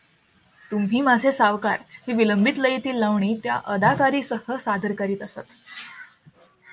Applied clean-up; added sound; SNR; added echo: none; none; none; none.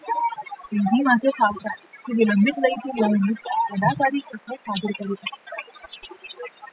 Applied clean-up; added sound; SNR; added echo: classical method spectral subtraction.